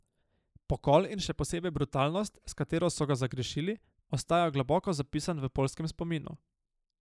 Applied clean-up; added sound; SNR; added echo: neural mask model Resemble Enhance denoiser.